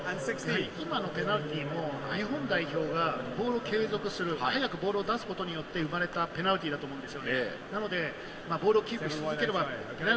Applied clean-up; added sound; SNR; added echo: none; Stream; 20 dB; reverberation time 1.5 s.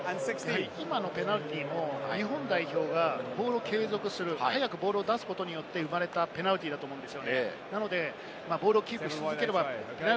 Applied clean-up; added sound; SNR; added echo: none; none; none; none.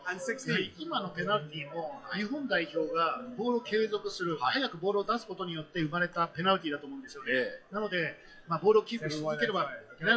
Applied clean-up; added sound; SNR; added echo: classical method WPE with log-MMSE.